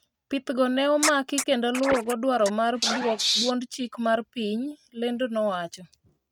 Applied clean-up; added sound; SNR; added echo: neural mask model RNNoise.